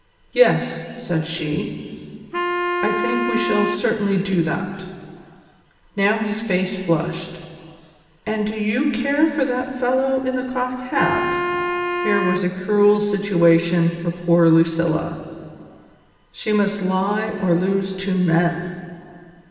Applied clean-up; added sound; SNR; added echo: none; Wind instrument, woodwind instrument; 4 dB; reverberation time 2.4 s.